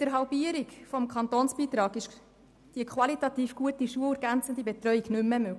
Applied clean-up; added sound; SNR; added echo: none; none; none; none.